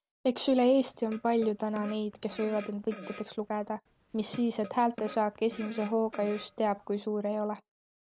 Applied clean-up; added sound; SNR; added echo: none; Fart; 18 dB; none.